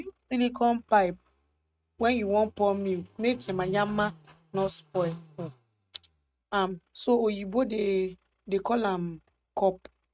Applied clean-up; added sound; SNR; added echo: neural mask model RNNoise.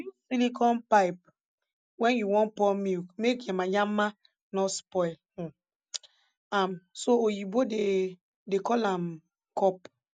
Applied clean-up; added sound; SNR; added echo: none; none; none; none.